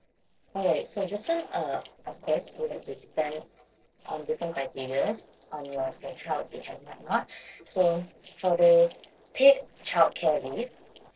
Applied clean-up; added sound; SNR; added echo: neural separator model SepFormer DNS4.